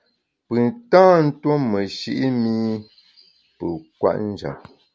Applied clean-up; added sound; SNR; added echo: none; none; none; none.